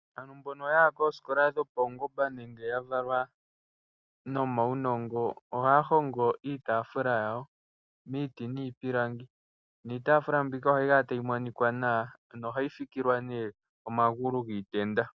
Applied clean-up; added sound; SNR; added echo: none; none; none; none.